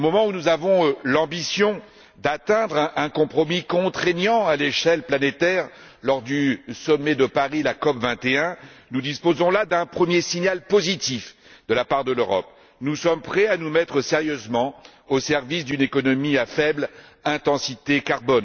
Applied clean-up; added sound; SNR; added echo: none; none; none; none.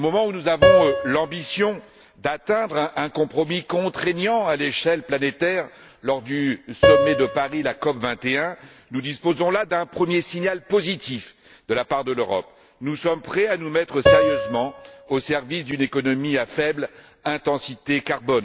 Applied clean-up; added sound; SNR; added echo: none; Piano; 1 dB; none.